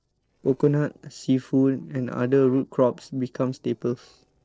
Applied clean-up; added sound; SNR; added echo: neural separator model SepFormer DNS4.